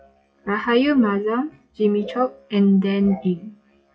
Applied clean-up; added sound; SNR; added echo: classical method WPE with log-MMSE.